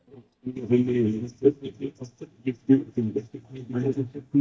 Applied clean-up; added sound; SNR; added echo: neural mask model DeepFilterNet 3.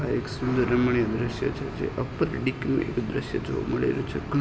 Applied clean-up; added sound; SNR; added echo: none; none; none; none.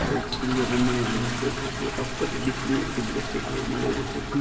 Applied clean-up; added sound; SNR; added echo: none; Toilet flush; 4 dB; reverberation time 2.3 s.